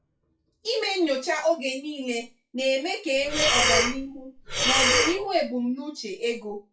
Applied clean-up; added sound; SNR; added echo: classical method WPE with log-MMSE.